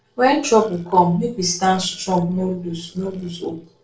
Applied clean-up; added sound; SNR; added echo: neural separator model SepFormer DNS4.